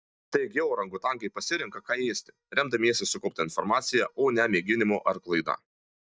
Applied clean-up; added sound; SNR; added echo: neural mask model DeepFilterNet 3.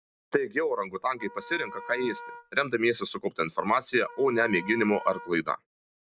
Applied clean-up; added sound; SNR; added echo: none; Wind instrument, woodwind instrument; 15 dB; none.